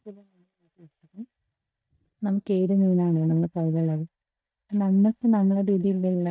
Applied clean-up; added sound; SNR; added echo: neural mask model DeepFilterNet 3.